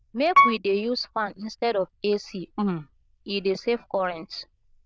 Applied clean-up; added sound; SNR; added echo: neural diffusion model UNIVERSE++.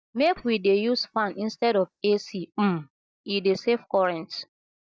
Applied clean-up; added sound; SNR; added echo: neural mask model DeepFilterNet 3.